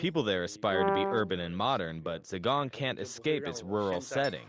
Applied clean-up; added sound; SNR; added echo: none; Brass instrument; 0 dB; none.